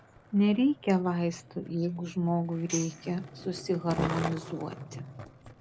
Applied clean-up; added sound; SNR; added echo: none; Tambourine + Skateboard; 10 dB; none.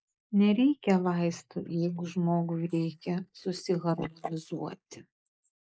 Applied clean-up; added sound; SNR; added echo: neural mask model Resemble Enhance denoiser.